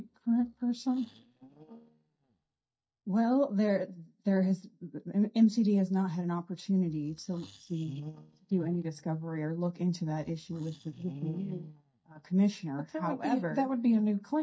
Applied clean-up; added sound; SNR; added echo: neural mask model DeepFilterNet 3.